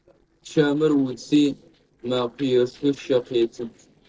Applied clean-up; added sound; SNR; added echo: neural separator model SepFormer DNS4.